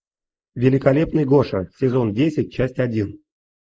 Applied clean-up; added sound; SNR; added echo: neural mask model Resemble Enhance denoiser.